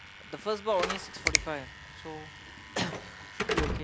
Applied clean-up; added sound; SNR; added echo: none; Slam / Alarm + Finger snapping; -1 dB; none.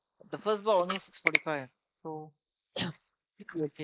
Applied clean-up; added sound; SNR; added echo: neural mask model Resemble Enhance denoiser.